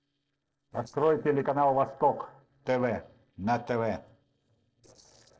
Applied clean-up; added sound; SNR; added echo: neural separator model SepFormer DNS4.